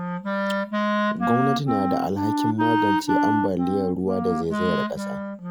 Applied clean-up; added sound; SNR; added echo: none; Wind instrument, woodwind instrument; -3 dB; none.